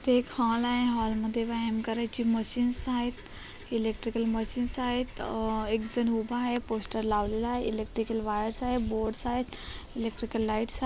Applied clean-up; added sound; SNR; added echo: none; none; none; none.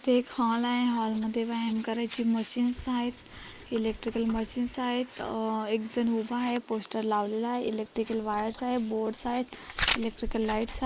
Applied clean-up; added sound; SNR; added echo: neural mask model Resemble Enhance denoiser.